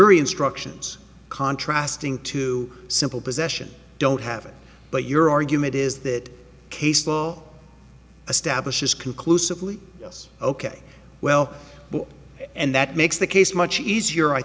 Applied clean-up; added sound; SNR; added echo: none; none; none; none.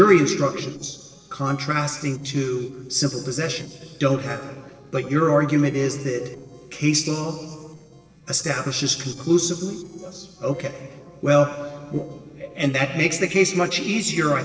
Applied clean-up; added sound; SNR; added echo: neural separator model SepFormer DNS4.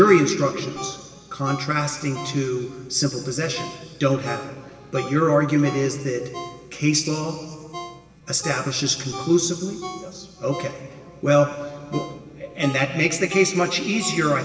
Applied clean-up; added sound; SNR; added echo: none; Ringtone; 16 dB; reverberation time 1.9 s.